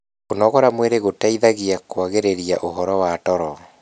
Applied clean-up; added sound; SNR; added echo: none; none; none; none.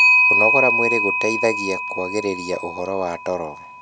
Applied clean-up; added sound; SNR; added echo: none; Clock; -4 dB; none.